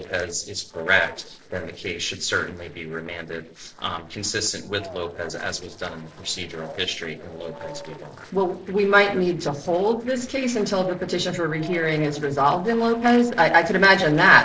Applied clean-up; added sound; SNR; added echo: neural separator model SepFormer DNS4.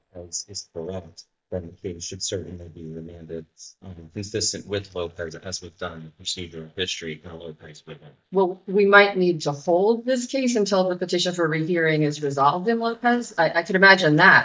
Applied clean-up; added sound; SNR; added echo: neural mask model DeepFilterNet 3.